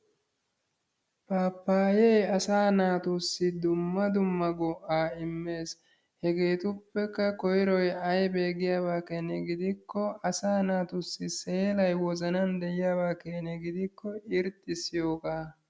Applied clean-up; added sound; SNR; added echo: none; none; none; none.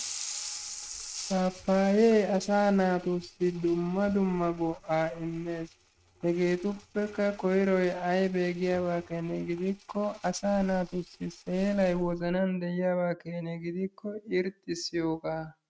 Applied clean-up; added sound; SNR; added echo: neural mask model RNNoise.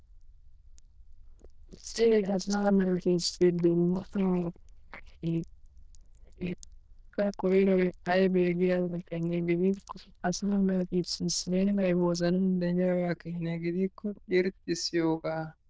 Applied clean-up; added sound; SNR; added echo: neural diffusion model UNIVERSE++.